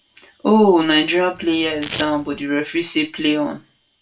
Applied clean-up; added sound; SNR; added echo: none; Domestic sounds, home sounds; 14 dB; reverberation time 0.2 s.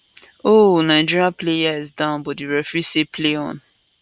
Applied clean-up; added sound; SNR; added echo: none; none; none; none.